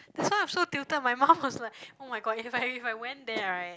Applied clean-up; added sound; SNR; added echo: none; none; none; none.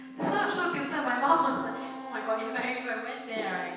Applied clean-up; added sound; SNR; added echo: none; Wind instrument, woodwind instrument; 12 dB; reverberation time 1.2 s.